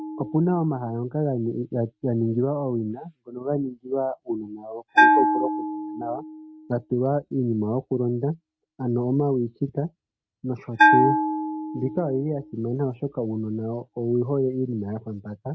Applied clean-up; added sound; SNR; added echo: neural mask model RNNoise.